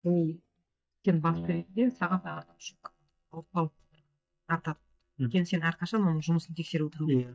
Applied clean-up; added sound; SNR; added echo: neural mask model DeepFilterNet 3.